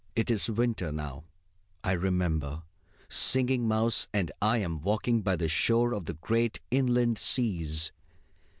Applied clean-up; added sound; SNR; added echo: none; none; none; none.